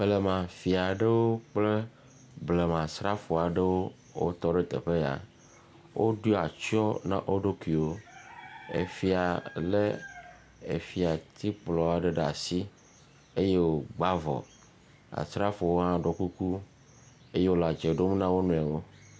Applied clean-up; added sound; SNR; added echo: none; none; none; none.